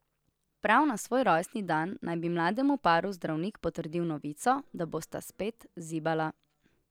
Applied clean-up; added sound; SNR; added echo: none; none; none; none.